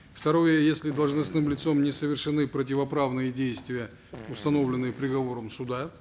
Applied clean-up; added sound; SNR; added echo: none; Fart; 17 dB; none.